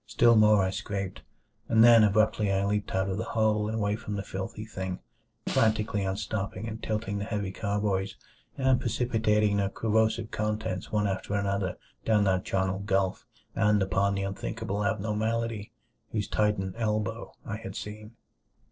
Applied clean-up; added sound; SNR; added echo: neural separator model SepFormer DNS4.